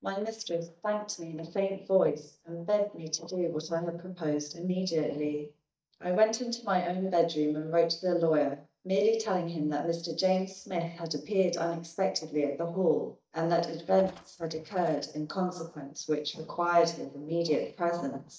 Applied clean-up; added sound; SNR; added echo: neural mask model DeepFilterNet 3.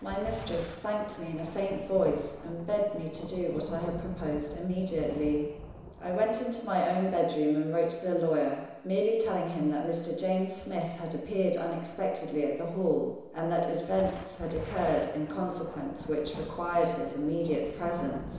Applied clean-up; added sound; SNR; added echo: none; Thunder; 15 dB; reverberation time 1.0 s.